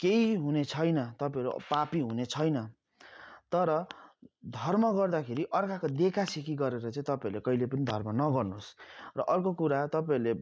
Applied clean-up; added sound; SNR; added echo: none; none; none; none.